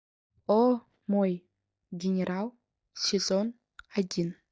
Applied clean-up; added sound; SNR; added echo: neural mask model DeepFilterNet 3.